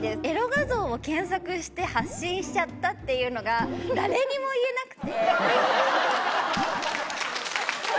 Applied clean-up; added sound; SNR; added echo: none; none; none; none.